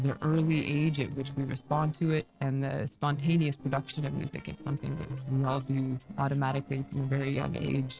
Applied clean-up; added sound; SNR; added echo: neural separator model SepFormer DNS4.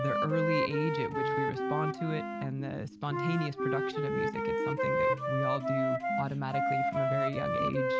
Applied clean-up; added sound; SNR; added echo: none; Wind instrument, woodwind instrument; -3 dB; none.